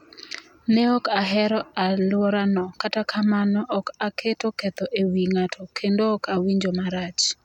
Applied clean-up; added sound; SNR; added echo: none; none; none; none.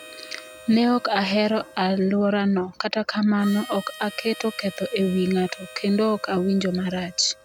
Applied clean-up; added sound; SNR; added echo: none; Harmonica; 20 dB; none.